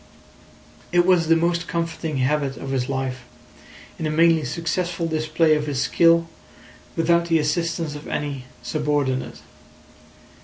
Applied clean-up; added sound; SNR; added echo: none; none; none; none.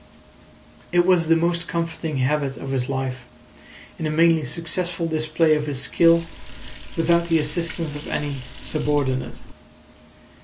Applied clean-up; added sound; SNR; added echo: none; Liquid; 10 dB; none.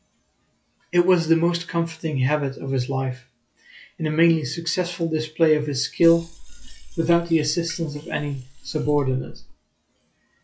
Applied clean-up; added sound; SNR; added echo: classical method log-MMSE.